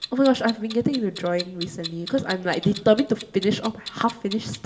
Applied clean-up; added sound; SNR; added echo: none; Clock; 15 dB; reverberation time 1.0 s.